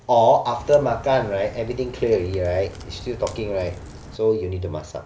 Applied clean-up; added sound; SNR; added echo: none; Crack; 17 dB; none.